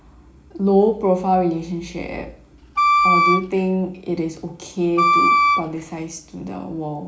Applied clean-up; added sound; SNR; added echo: none; Wind instrument, woodwind instrument; -5 dB; reverberation time 0.4 s.